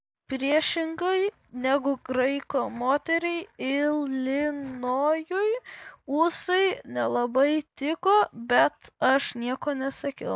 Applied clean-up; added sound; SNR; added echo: none; none; none; none.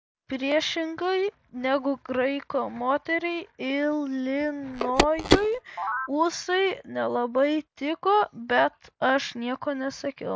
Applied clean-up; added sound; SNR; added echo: none; Telephone; 1 dB; none.